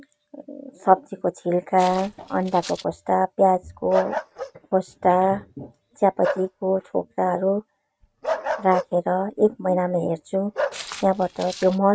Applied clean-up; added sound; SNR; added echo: neural mask model RNNoise.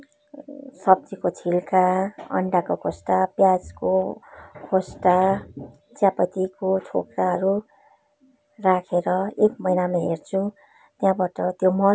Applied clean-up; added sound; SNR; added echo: none; none; none; none.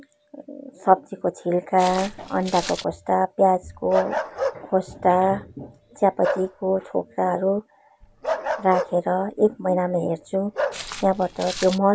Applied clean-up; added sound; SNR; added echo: none; Bark + Walk, footsteps; 8 dB; none.